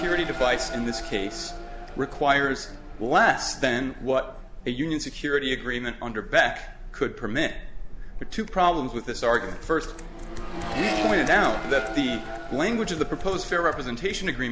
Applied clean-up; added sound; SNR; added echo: none; Accelerating, revving, vroom; 11 dB; none.